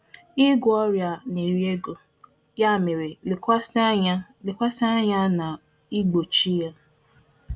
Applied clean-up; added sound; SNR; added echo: none; none; none; none.